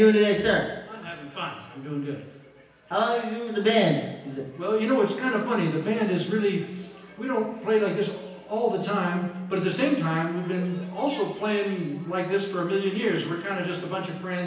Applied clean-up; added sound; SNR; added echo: none; none; none; reverberation time 0.9 s.